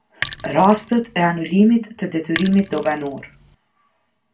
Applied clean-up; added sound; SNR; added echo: none; Sink (filling or washing); 11 dB; reverberation time 0.2 s.